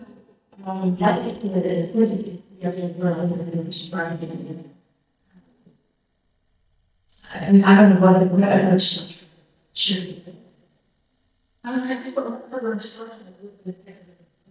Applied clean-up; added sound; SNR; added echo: neural mask model DeepFilterNet 3.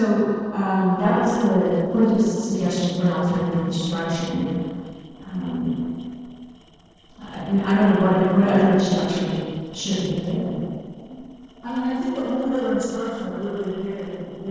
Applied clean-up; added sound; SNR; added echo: neural separator model SepFormer DNS4.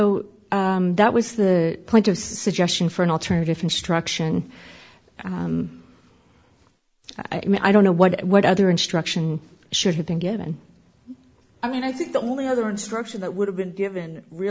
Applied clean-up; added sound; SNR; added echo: none; none; none; none.